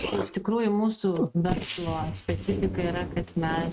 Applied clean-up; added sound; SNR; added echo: neural mask model RNNoise.